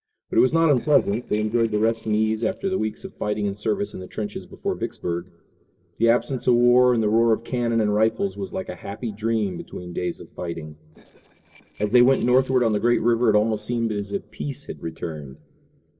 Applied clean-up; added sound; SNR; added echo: neural separator model SepFormer DNS4.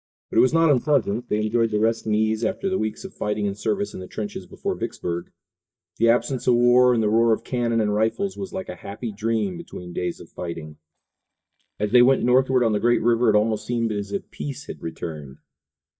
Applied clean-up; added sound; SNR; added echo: neural mask model DeepFilterNet 3.